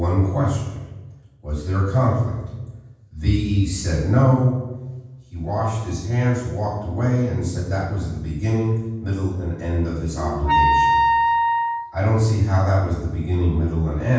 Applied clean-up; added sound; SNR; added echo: none; Wind instrument, woodwind instrument; 0 dB; reverberation time 1.2 s.